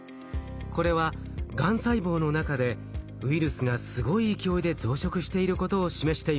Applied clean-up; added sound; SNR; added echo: none; none; none; none.